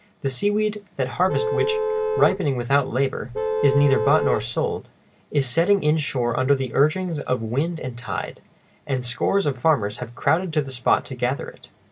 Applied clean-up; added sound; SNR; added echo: none; Vehicle horn, car horn, honking; 2 dB; none.